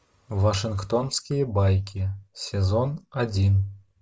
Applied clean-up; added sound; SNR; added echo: none; none; none; none.